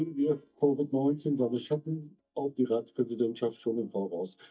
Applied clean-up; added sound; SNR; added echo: neural mask model DeepFilterNet 3.